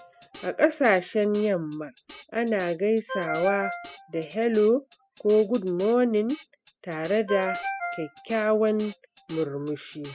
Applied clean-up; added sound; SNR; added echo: classical method spectral subtraction.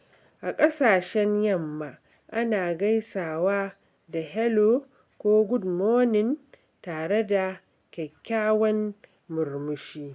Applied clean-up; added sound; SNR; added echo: none; none; none; none.